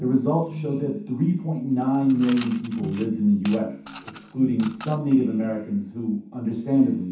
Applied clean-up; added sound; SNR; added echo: none; Coin (dropping) / Mechanisms; 18 dB; reverberation time 0.7 s.